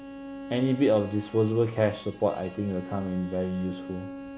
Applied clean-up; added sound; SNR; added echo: none; Bowed string instrument; 14 dB; none.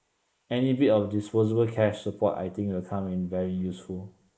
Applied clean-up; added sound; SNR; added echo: neural mask model Resemble Enhance denoiser.